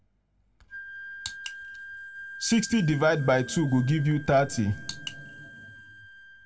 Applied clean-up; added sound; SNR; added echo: none; Wind instrument, woodwind instrument; 15 dB; reverberation time 1.0 s.